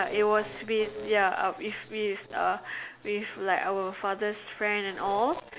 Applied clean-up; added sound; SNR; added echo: none; none; none; none.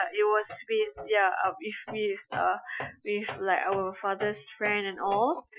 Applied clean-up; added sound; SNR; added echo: classical method Wiener filter.